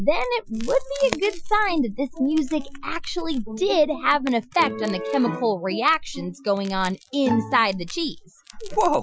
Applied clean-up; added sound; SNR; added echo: classical method Wiener filter.